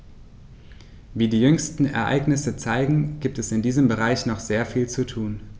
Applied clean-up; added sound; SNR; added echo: none; none; none; none.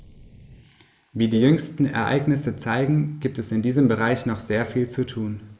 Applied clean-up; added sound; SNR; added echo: neural mask model Resemble Enhance denoiser.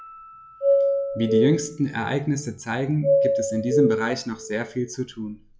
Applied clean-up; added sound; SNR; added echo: classical method log-MMSE.